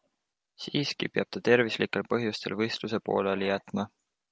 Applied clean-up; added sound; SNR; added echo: none; none; none; none.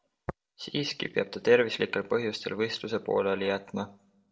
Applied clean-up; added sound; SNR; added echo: none; Tap; 19 dB; reverberation time 0.3 s.